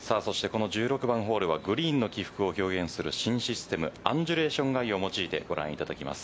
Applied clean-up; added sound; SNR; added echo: none; none; none; none.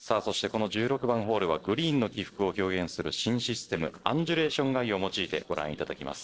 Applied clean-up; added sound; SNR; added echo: neural separator model SepFormer DNS4.